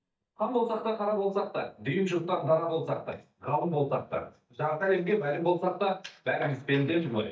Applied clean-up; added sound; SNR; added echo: neural mask model DeepFilterNet 3.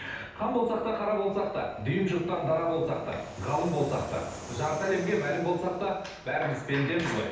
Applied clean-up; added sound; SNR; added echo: none; Fixed-wing aircraft, airplane; 17 dB; reverberation time 0.8 s.